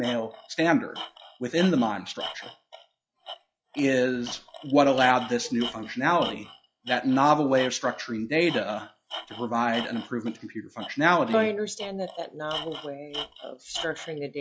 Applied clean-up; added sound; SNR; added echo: classical method log-MMSE.